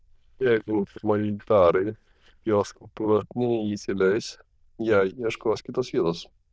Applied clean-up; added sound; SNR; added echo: neural diffusion model UNIVERSE++.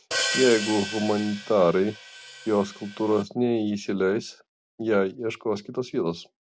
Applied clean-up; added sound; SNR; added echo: none; Hi-hat; 7 dB; none.